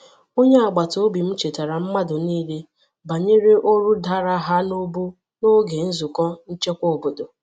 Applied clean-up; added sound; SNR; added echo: none; none; none; none.